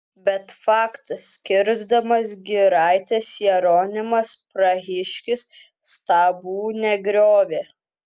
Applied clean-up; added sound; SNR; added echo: none; none; none; none.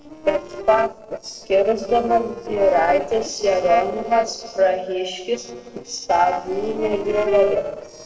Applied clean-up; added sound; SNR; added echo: neural separator model SepFormer DNS4.